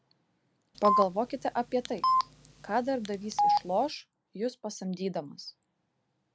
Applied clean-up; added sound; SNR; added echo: none; Telephone; -3 dB; none.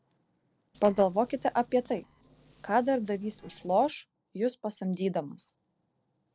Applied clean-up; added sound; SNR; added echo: neural separator model SepFormer DNS4.